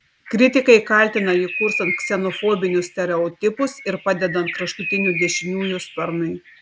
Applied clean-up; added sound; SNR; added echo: none; Bird; 9 dB; none.